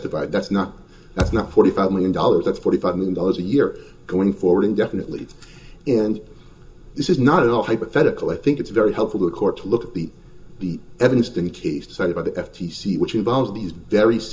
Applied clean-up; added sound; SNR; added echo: none; Thump, thud; 9 dB; reverberation time 0.2 s.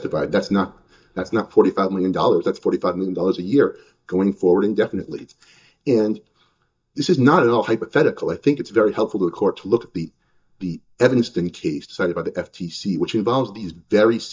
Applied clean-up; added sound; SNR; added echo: neural mask model DeepFilterNet 3.